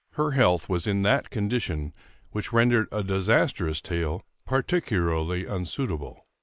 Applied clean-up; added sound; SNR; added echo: neural mask model Resemble Enhance denoiser.